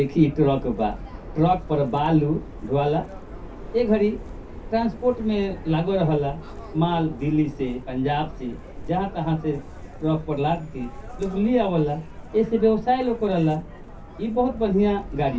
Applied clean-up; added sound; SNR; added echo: none; Subway, metro, underground; 13 dB; reverberation time 0.3 s.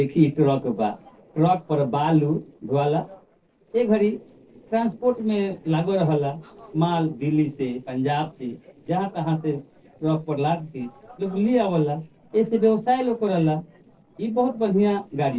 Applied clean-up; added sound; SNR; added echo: neural separator model SepFormer DNS4.